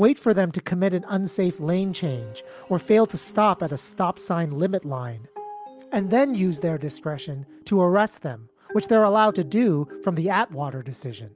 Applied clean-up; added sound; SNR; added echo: none; none; none; none.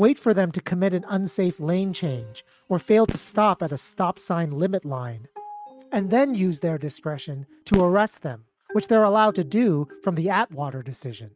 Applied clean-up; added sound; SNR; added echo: neural mask model RNNoise.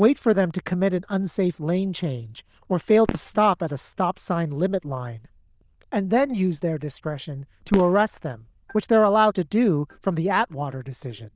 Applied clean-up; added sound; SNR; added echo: neural diffusion model UNIVERSE++.